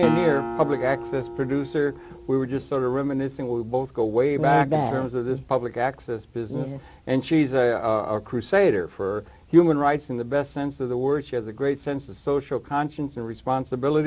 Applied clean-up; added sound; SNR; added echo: none; Acoustic guitar; 8 dB; none.